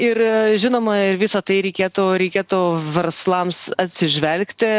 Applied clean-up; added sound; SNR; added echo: none; none; none; none.